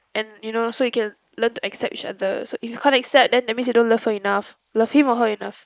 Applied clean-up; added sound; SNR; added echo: neural mask model Resemble Enhance denoiser.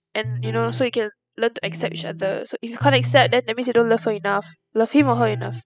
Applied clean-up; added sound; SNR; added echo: classical method spectral subtraction.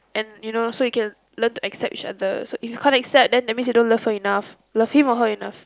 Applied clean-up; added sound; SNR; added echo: none; none; none; none.